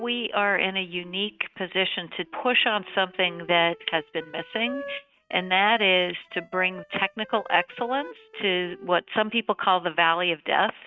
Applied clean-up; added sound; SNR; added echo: neural mask model RNNoise.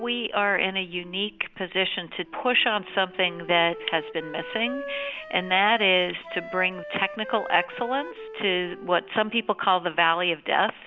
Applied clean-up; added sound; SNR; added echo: none; Wind instrument, woodwind instrument; 15 dB; none.